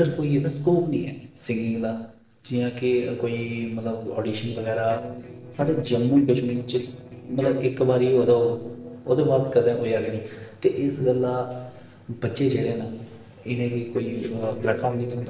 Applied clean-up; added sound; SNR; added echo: neural separator model SepFormer DNS4.